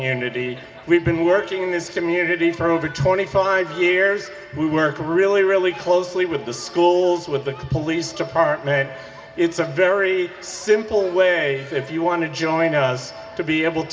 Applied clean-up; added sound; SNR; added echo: none; none; none; none.